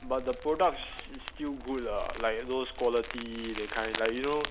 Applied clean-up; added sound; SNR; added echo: none; Crumpling, crinkling; 9 dB; none.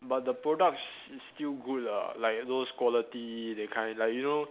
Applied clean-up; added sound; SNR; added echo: none; none; none; none.